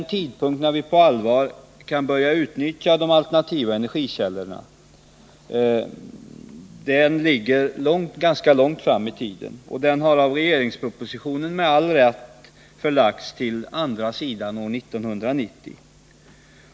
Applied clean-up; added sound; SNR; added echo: none; none; none; none.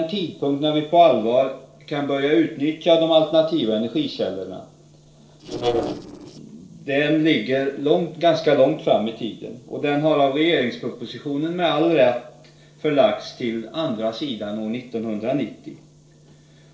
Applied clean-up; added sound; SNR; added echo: neural separator model SepFormer DNS4.